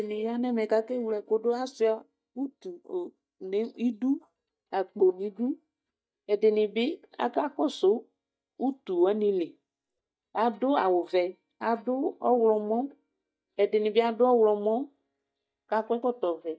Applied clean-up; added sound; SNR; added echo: neural mask model DeepFilterNet 3.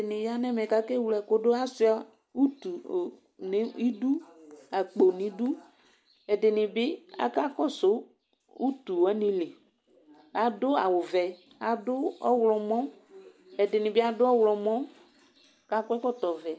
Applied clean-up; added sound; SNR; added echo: none; none; none; none.